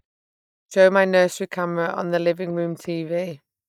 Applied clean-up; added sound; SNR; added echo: neural mask model DeepFilterNet 3.